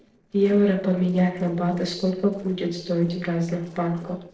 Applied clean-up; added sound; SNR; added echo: neural separator model SepFormer DNS4.